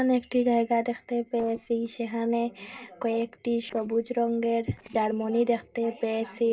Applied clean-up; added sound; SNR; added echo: neural separator model SepFormer DNS4.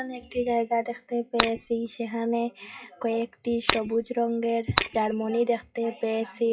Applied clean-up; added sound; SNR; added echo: classical method WPE with log-MMSE.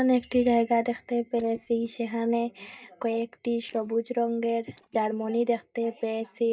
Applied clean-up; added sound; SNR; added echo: neural mask model DeepFilterNet 3.